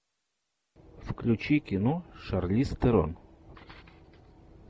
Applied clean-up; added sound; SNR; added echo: none; none; none; none.